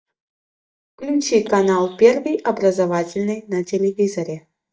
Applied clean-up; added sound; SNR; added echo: neural mask model DeepFilterNet 3.